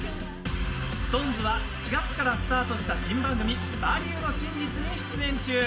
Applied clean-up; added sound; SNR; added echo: none; Bowed string instrument; 13 dB; reverberation time 0.4 s.